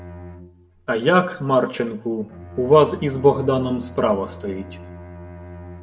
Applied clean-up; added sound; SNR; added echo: none; Bowed string instrument; 17 dB; reverberation time 0.6 s.